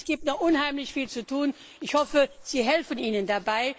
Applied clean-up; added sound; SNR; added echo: neural mask model Resemble Enhance denoiser.